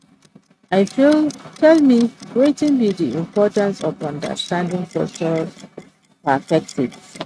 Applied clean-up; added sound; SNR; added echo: neural mask model RNNoise.